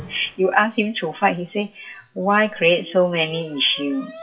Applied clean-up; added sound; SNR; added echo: classical method WPE with log-MMSE.